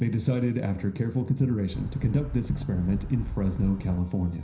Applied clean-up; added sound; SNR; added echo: none; Wind; 8 dB; reverberation time 0.5 s.